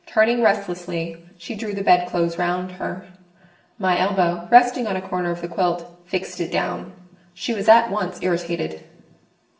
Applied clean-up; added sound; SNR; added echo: none; none; none; reverberation time 0.6 s.